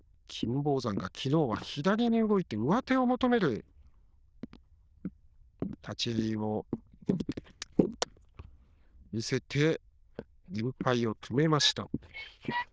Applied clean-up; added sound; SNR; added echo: neural diffusion model UNIVERSE++.